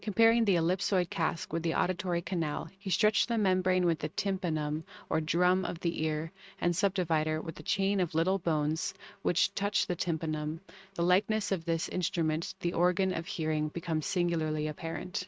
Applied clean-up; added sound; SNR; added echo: neural mask model RNNoise.